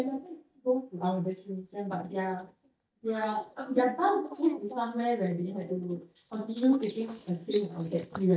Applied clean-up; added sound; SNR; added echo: neural mask model DeepFilterNet 3.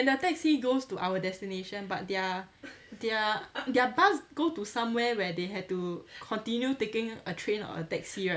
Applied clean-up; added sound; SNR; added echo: none; none; none; none.